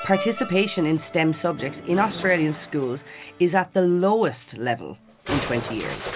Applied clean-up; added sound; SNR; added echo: none; Musical instrument; 12 dB; none.